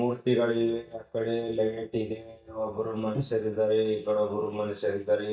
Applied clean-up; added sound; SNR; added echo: neural mask model DeepFilterNet 3.